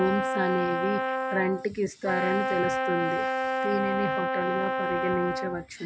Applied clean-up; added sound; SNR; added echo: none; Brass instrument; -1 dB; none.